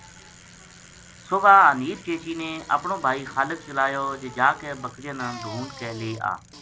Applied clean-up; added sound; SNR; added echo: none; Bicycle; 19 dB; none.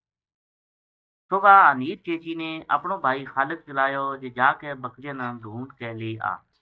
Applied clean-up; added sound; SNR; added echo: neural mask model DeepFilterNet 3.